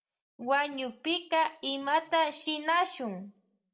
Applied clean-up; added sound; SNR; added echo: none; none; none; reverberation time 0.3 s.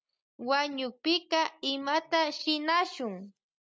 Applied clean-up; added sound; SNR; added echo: none; none; none; none.